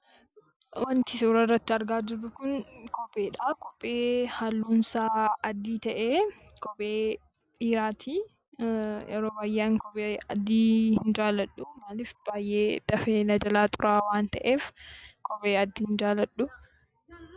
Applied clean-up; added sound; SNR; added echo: none; none; none; none.